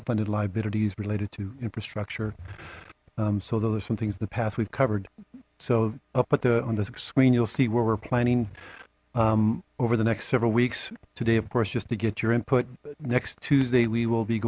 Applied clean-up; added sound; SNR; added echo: none; none; none; none.